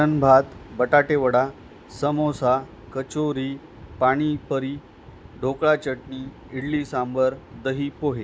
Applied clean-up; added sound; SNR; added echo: none; none; none; none.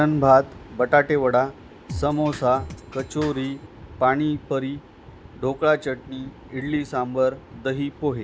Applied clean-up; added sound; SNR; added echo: none; Drum kit; 13 dB; none.